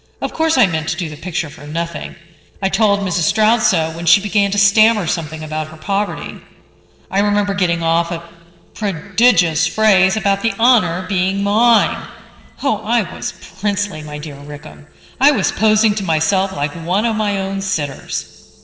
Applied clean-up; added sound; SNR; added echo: neural separator model SepFormer DNS4.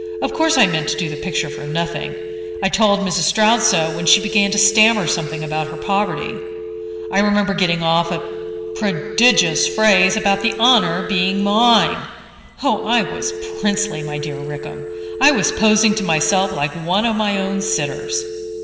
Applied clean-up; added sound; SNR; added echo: none; Telephone; 9 dB; reverberation time 2.0 s.